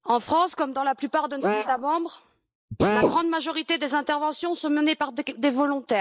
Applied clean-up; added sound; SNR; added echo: neural mask model Resemble Enhance denoiser.